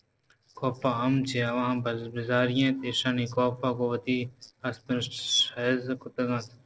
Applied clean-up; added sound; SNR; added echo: neural separator model SepFormer DNS4.